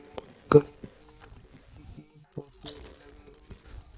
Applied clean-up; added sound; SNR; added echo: neural mask model DeepFilterNet 3.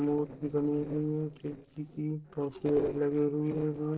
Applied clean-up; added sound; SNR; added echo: neural separator model SepFormer DNS4.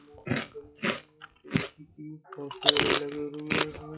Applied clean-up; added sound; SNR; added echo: classical method WPE with log-MMSE.